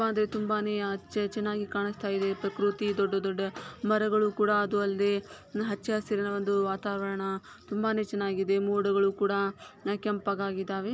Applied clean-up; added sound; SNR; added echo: none; none; none; none.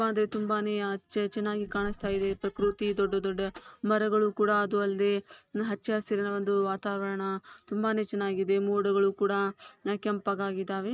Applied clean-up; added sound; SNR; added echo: neural mask model RNNoise.